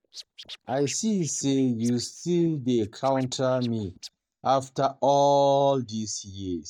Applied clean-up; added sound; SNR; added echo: neural mask model DeepFilterNet 3.